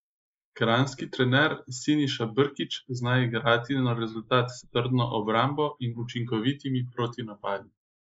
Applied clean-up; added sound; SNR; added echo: neural mask model Resemble Enhance denoiser.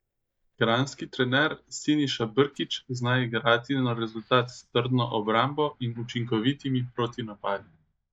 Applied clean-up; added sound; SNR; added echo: neural mask model DeepFilterNet 3.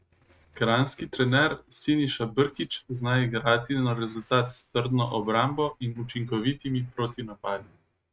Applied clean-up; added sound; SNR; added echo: neural mask model RNNoise.